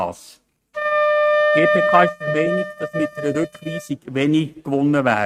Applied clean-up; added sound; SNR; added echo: neural mask model RNNoise.